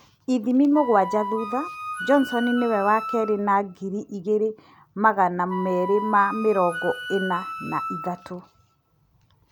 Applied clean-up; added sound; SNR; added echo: none; Wind instrument, woodwind instrument; 11 dB; none.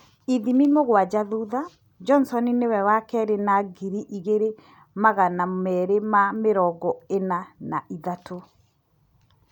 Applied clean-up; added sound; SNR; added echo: none; none; none; none.